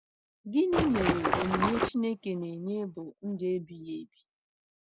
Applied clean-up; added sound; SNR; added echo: none; Water / Splash, splatter; -4 dB; none.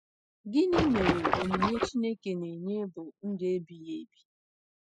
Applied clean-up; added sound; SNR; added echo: classical method spectral subtraction.